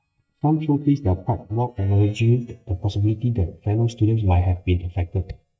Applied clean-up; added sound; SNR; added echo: neural mask model DeepFilterNet 3.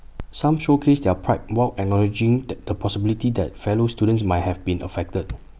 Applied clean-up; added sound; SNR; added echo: none; none; none; none.